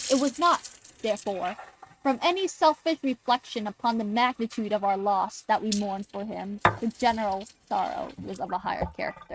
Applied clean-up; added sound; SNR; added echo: neural mask model RNNoise.